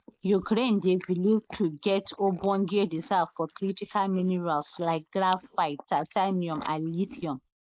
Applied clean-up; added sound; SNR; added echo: neural mask model Resemble Enhance denoiser.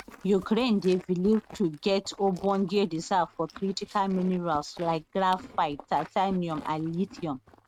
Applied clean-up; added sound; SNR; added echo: neural mask model RNNoise.